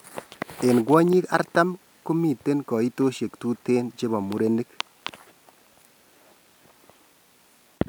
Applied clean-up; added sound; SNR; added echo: none; none; none; none.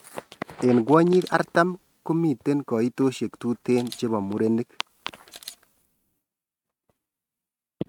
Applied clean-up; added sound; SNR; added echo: neural mask model RNNoise.